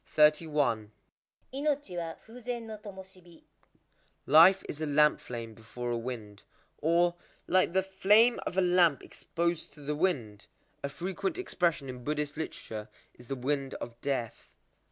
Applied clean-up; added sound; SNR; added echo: none; none; none; none.